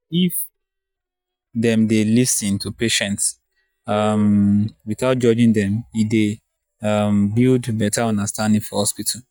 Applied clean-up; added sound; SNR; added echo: neural mask model DeepFilterNet 3.